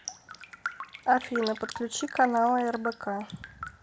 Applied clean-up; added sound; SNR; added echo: none; Raindrop; 13 dB; none.